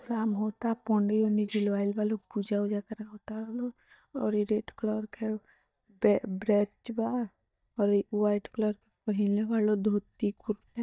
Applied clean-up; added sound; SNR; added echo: neural mask model DeepFilterNet 3.